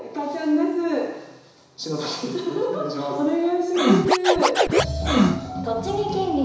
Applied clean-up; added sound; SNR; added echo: none; Scratching (performance technique); -2 dB; reverberation time 1.0 s.